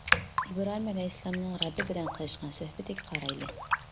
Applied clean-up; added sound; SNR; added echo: none; Raindrop; -1 dB; none.